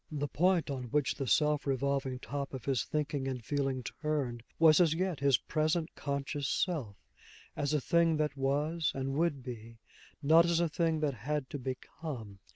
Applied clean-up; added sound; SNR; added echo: none; none; none; none.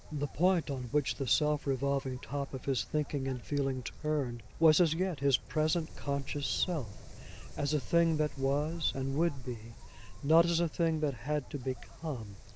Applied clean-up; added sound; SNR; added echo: none; Wind; 11 dB; none.